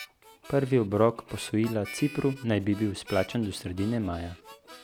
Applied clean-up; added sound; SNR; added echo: none; Harmonica; 18 dB; none.